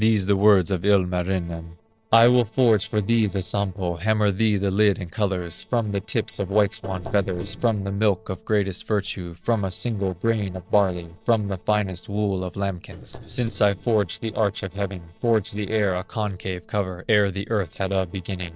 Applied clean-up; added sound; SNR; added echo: neural separator model SepFormer DNS4.